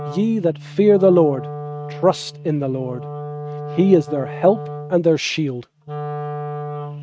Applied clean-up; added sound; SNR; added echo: neural mask model RNNoise.